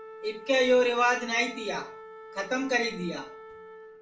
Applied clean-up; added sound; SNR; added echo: none; Wind instrument, woodwind instrument; 16 dB; reverberation time 0.4 s.